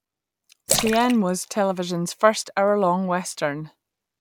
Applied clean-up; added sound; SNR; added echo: none; Splash, splatter; 7 dB; none.